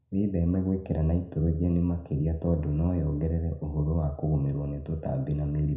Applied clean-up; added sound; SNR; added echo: none; none; none; reverberation time 0.4 s.